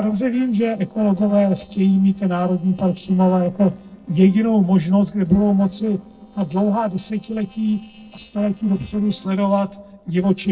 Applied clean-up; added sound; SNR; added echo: neural separator model SepFormer DNS4.